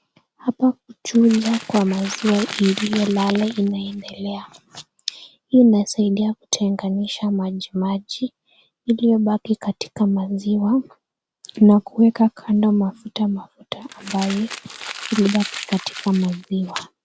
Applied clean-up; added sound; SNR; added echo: none; Crumpling, crinkling; 13 dB; none.